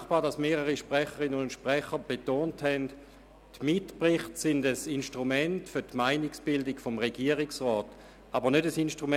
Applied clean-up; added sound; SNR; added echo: none; none; none; none.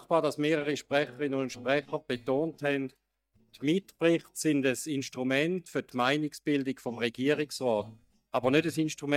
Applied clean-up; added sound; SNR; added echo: neural mask model DeepFilterNet 3.